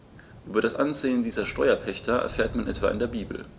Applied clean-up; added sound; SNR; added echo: none; Thunder / Rain; 15 dB; none.